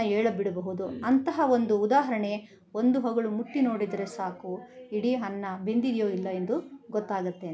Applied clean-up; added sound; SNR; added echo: none; none; none; none.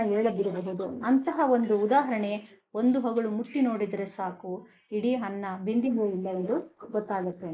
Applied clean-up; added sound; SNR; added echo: neural mask model Resemble Enhance denoiser.